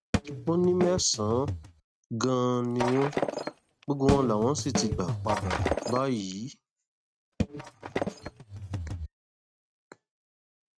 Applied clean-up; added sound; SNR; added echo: neural mask model RNNoise.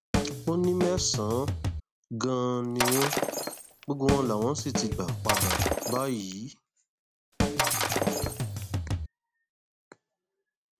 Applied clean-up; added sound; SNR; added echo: none; Drum kit + Shatter; -2 dB; none.